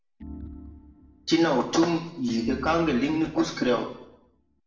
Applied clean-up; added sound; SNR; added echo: none; Organ; 18 dB; reverberation time 0.7 s.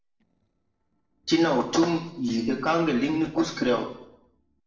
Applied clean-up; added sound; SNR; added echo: neural separator model SepFormer DNS4.